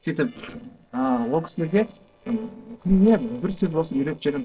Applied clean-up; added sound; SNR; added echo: neural separator model SepFormer DNS4.